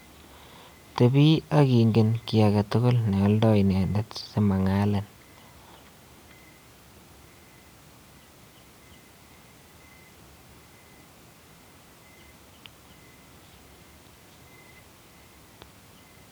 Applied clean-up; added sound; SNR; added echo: none; none; none; none.